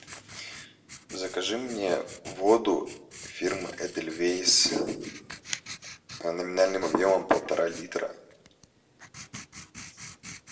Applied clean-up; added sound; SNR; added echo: none; Writing; 16 dB; reverberation time 0.6 s.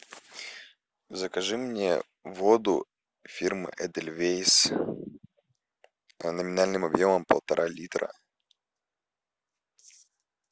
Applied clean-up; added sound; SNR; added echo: none; none; none; none.